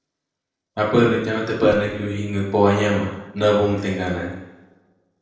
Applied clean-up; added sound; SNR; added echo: neural separator model SepFormer DNS4.